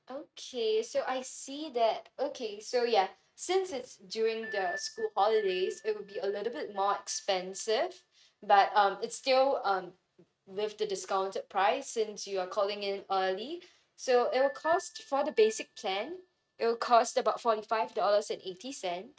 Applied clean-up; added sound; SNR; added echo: neural mask model RNNoise.